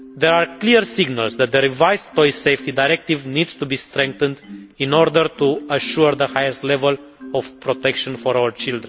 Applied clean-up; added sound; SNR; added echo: none; Marimba, xylophone; 19 dB; none.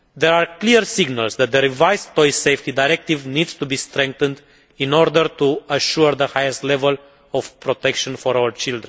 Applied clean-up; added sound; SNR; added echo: none; none; none; none.